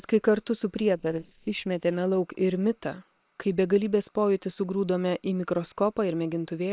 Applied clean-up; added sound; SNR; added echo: neural separator model SepFormer WHAM!.